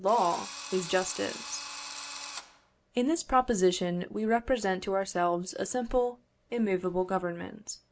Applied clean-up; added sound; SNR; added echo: none; Drill; 11 dB; none.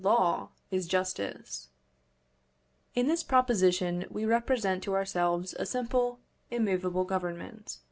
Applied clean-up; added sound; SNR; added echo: none; none; none; none.